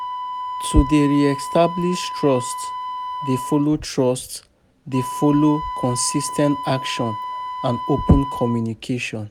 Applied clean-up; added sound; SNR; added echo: none; Wind instrument, woodwind instrument; 8 dB; none.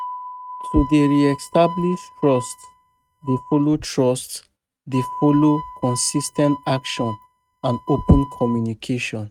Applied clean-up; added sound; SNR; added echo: neural mask model RNNoise.